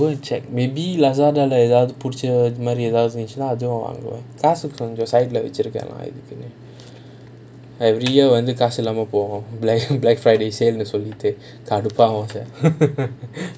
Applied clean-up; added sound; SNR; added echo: none; none; none; none.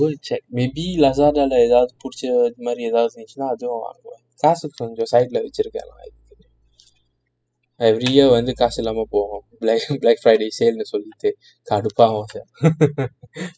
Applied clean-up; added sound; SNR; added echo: classical method spectral subtraction.